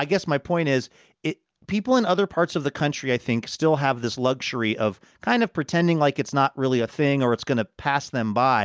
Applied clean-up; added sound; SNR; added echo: none; none; none; none.